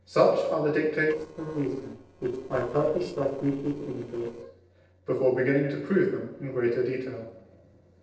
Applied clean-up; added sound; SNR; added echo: neural separator model SepFormer DNS4.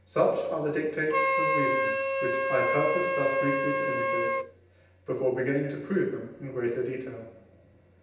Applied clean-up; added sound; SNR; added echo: none; Wind instrument, woodwind instrument; 0 dB; reverberation time 0.9 s.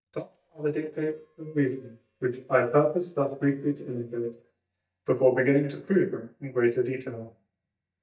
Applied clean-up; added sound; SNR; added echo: neural mask model DeepFilterNet 3.